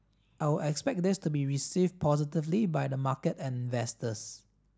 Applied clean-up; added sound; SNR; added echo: none; none; none; none.